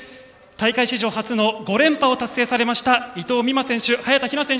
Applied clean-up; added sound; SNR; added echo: none; none; none; none.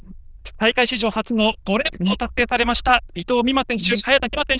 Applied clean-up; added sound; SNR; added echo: neural diffusion model UNIVERSE++.